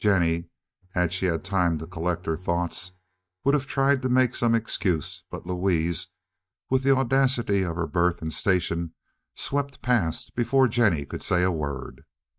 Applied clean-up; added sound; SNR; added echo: neural mask model DeepFilterNet 3.